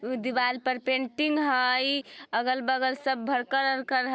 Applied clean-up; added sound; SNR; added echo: none; none; none; none.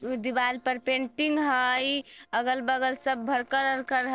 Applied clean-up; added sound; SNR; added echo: neural separator model SepFormer DNS4.